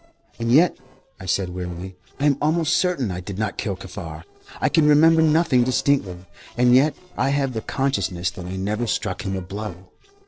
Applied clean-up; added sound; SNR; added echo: neural separator model SepFormer DNS4.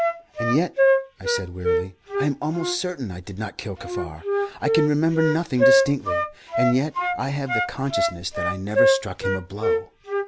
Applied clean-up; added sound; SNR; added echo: none; Wind instrument, woodwind instrument; -3 dB; none.